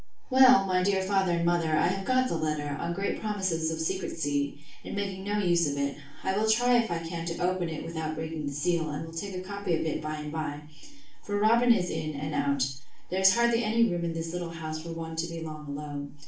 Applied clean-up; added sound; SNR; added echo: none; none; none; reverberation time 0.4 s.